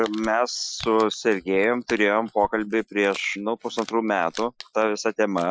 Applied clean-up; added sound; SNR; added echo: classical method Wiener filter.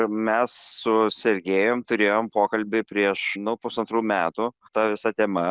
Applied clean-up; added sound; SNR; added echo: none; none; none; none.